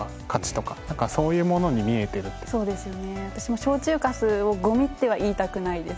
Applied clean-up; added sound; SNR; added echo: none; none; none; none.